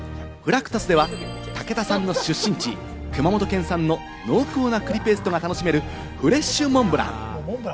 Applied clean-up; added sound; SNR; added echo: none; none; none; none.